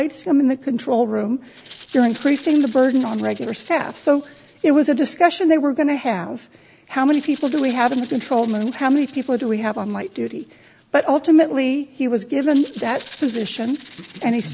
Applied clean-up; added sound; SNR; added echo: none; Rattle (instrument); 14 dB; none.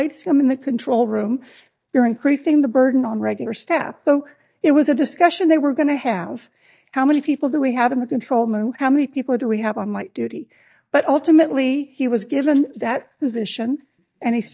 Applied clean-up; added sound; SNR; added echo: neural mask model DeepFilterNet 3.